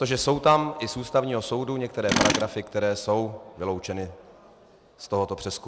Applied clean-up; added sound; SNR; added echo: none; Tools; 5 dB; none.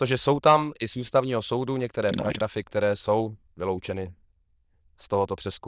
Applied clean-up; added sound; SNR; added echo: neural diffusion model UNIVERSE++.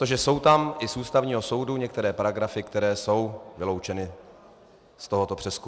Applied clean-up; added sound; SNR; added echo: none; none; none; none.